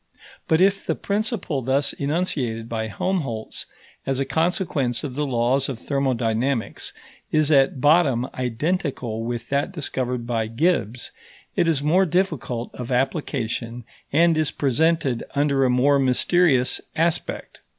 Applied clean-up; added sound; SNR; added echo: none; none; none; none.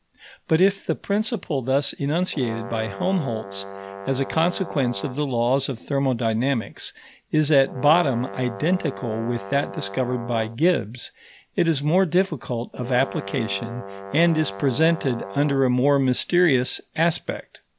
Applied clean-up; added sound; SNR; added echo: none; Brass instrument; 13 dB; none.